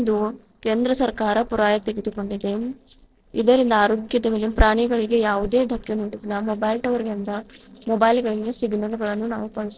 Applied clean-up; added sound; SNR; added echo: neural separator model SepFormer DNS4.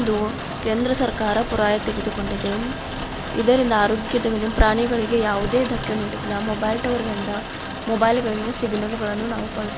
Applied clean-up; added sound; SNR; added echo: none; Rain; 9 dB; none.